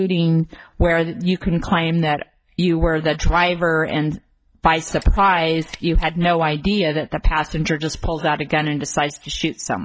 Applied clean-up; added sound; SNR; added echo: neural mask model DeepFilterNet 3.